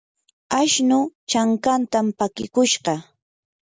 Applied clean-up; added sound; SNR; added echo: none; none; none; none.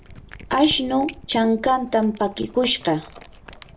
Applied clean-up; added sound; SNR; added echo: none; Cat; 20 dB; reverberation time 0.2 s.